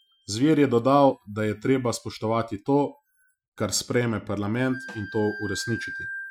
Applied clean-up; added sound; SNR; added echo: classical method Wiener filter.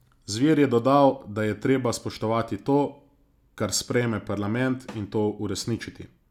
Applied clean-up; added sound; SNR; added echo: none; none; none; none.